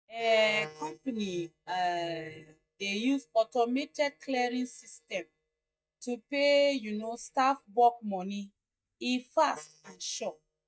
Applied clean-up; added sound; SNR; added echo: neural mask model DeepFilterNet 3.